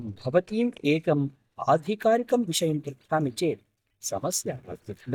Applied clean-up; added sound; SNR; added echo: neural mask model DeepFilterNet 3.